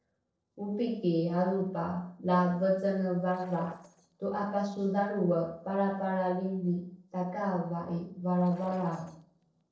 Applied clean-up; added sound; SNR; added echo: neural separator model SepFormer DNS4.